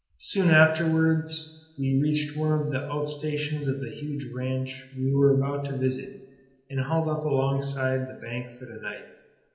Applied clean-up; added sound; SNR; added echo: none; none; none; reverberation time 0.8 s.